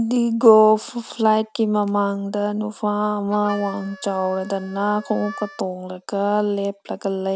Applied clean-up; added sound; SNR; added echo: none; Harmonica; 19 dB; none.